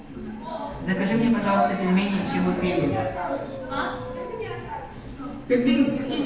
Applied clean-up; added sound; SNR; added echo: none; Engine; 19 dB; reverberation time 0.8 s.